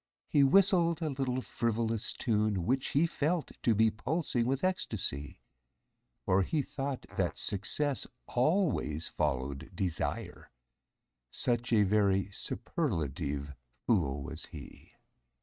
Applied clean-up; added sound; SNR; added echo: neural mask model RNNoise.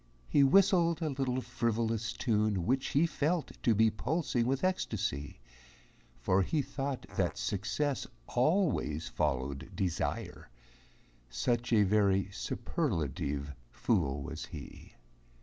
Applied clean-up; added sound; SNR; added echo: none; Fart; 16 dB; none.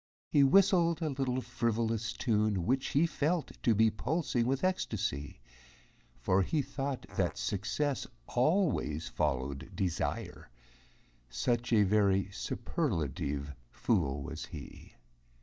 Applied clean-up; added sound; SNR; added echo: neural mask model DeepFilterNet 3.